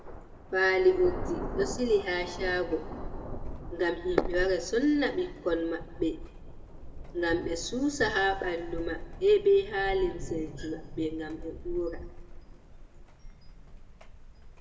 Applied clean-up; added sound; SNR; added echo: none; Thunder; 9 dB; reverberation time 1.1 s.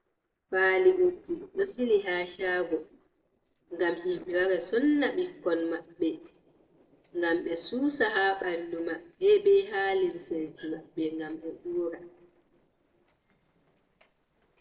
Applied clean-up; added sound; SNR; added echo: neural separator model SepFormer DNS4.